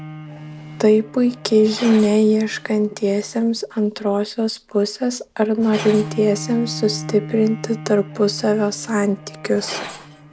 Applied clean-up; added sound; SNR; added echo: none; Glass + Bowed string instrument; 14 dB; none.